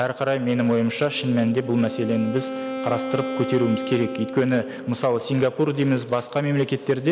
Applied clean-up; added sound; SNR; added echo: none; Wind instrument, woodwind instrument; 10 dB; none.